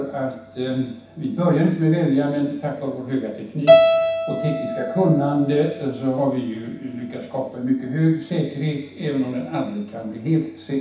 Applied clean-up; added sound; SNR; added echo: none; Keyboard (musical); 3 dB; reverberation time 0.7 s.